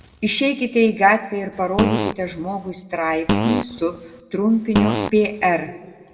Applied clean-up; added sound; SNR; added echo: none; Fart; 3 dB; reverberation time 0.9 s.